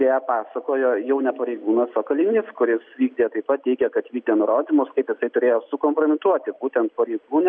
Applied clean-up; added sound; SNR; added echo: none; none; none; none.